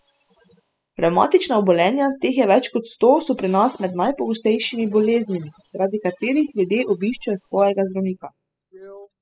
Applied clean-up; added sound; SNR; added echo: classical method spectral subtraction.